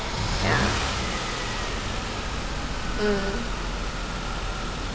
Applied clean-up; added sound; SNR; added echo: none; Engine starting / Car; 0 dB; none.